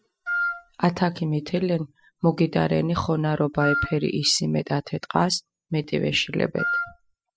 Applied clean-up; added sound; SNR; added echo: classical method spectral subtraction.